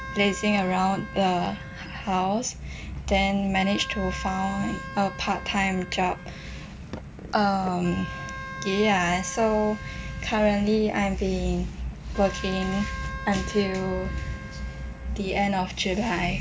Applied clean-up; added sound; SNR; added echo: none; Wind instrument, woodwind instrument; 15 dB; none.